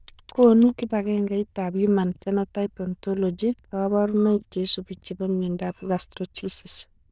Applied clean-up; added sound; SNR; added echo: neural diffusion model UNIVERSE++.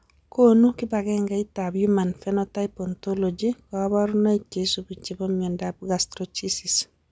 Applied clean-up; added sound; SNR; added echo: none; none; none; none.